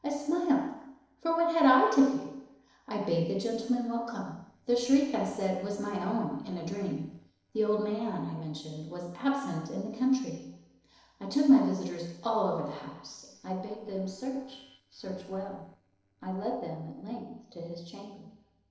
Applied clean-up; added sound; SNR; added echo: neural separator model SepFormer DNS4.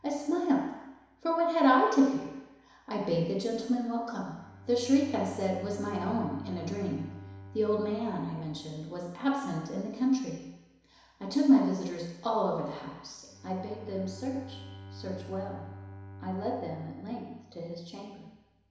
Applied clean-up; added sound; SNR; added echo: none; Bowed string instrument; 19 dB; reverberation time 1.0 s.